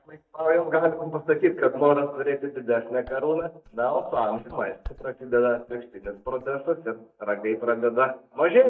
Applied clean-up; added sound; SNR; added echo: neural mask model DeepFilterNet 3.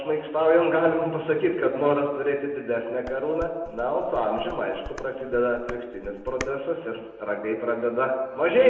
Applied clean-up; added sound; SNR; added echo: none; Dishes, pots, and pans; 17 dB; reverberation time 1.1 s.